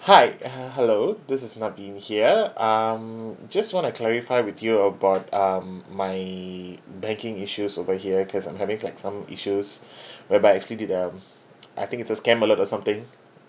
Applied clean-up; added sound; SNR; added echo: none; none; none; none.